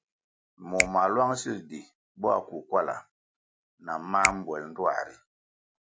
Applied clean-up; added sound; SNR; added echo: none; Finger snapping; 5 dB; none.